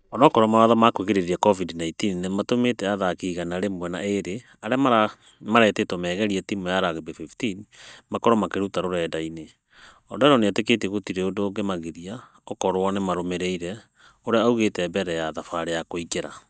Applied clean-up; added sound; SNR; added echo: neural mask model DeepFilterNet 3.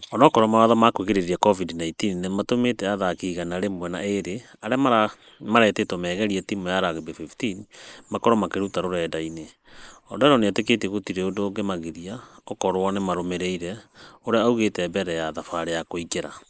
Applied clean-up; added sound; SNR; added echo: neural mask model Resemble Enhance denoiser.